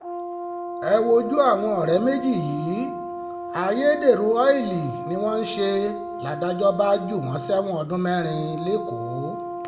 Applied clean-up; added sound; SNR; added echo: none; Brass instrument; 9 dB; reverberation time 0.8 s.